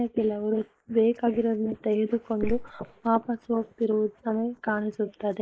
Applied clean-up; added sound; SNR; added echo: neural mask model Resemble Enhance denoiser.